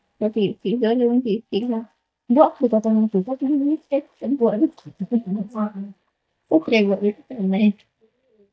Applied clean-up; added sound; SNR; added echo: neural mask model DeepFilterNet 3.